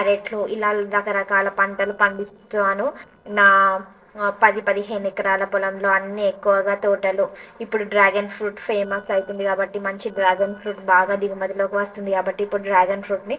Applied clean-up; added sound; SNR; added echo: neural separator model SepFormer DNS4.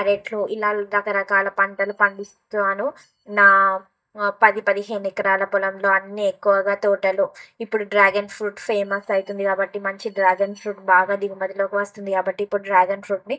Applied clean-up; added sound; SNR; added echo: neural mask model DeepFilterNet 3.